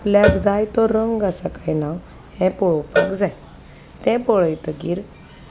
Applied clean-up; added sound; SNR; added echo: none; Cowbell; 7 dB; none.